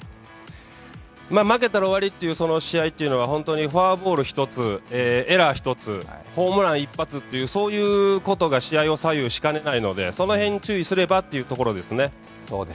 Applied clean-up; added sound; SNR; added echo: none; none; none; none.